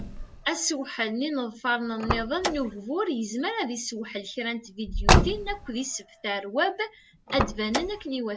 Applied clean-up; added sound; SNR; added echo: none; Car; 0 dB; none.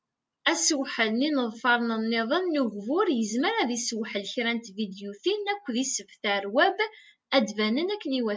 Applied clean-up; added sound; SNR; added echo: none; none; none; none.